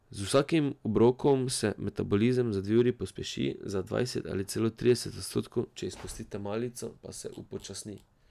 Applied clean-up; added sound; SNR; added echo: none; none; none; none.